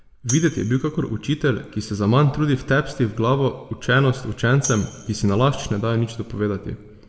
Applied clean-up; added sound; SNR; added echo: none; Tambourine; 13 dB; reverberation time 1.3 s.